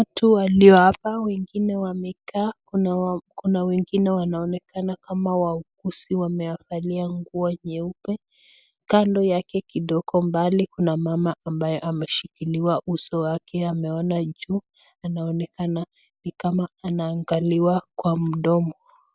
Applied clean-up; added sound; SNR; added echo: none; none; none; none.